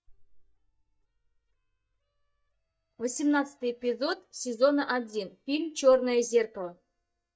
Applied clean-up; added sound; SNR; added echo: neural mask model DeepFilterNet 3.